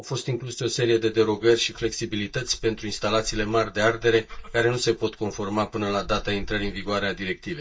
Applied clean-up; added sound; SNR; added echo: neural mask model DeepFilterNet 3.